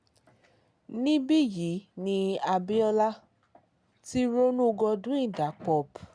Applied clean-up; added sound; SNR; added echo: none; none; none; none.